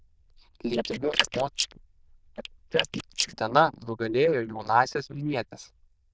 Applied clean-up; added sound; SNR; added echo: neural diffusion model UNIVERSE++.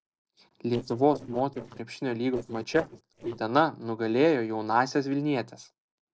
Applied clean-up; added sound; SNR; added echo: neural separator model SepFormer DNS4.